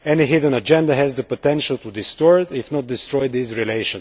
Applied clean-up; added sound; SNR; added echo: none; none; none; none.